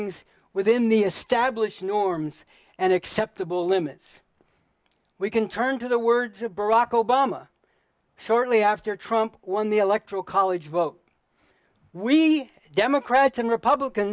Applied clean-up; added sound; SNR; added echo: none; none; none; none.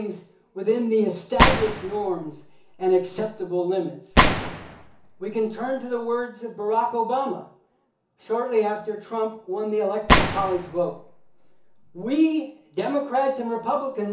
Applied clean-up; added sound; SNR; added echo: none; Gunshot, gunfire; -1 dB; reverberation time 0.7 s.